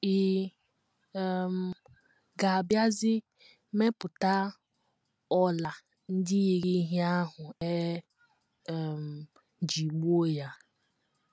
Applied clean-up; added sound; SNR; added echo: none; none; none; none.